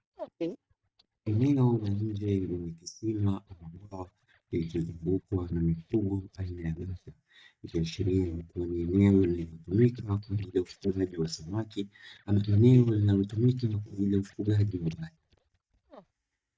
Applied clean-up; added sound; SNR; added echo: neural mask model DeepFilterNet 3.